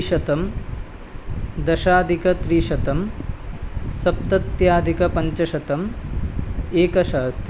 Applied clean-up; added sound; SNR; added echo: none; none; none; none.